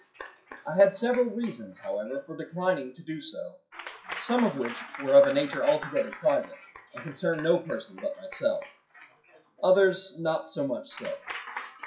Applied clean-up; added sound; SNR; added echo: classical method WPE with log-MMSE.